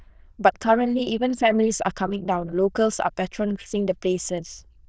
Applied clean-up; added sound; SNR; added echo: neural diffusion model UNIVERSE++.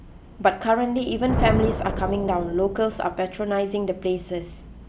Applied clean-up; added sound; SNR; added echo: none; Thunder; 7 dB; none.